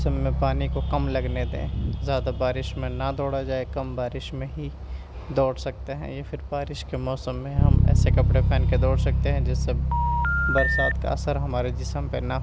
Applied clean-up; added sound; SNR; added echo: none; Telephone + Bass guitar; -4 dB; none.